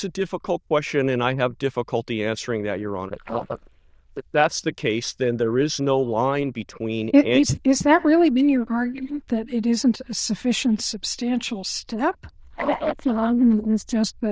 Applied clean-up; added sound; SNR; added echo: neural diffusion model UNIVERSE++.